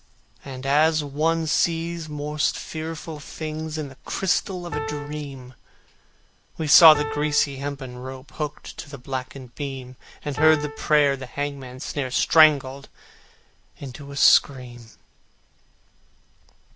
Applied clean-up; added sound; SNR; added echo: none; Piano; 5 dB; none.